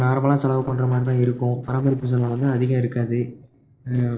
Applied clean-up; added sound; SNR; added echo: neural separator model SepFormer DNS4.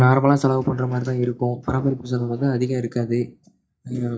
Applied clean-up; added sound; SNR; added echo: neural mask model DeepFilterNet 3.